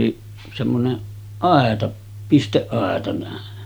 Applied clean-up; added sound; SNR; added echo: none; none; none; none.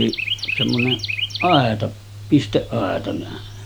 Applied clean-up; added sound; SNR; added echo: none; Chirp, tweet; 6 dB; none.